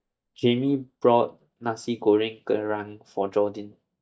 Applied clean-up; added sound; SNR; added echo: neural mask model DeepFilterNet 3.